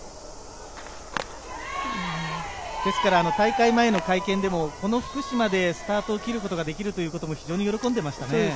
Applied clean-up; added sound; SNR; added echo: none; none; none; none.